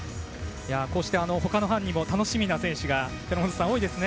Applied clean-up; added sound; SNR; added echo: none; Brass instrument; 16 dB; none.